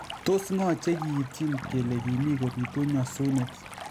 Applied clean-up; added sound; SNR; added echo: none; Stream + Bass guitar; 12 dB; none.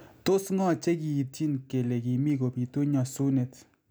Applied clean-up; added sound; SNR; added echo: none; none; none; none.